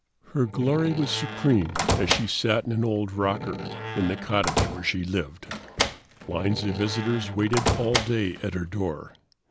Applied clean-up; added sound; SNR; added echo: none; Slam + Slam; 4 dB; none.